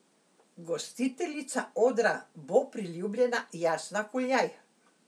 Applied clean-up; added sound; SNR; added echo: none; none; none; none.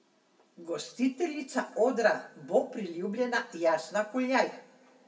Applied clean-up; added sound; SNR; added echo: none; none; none; reverberation time 0.8 s.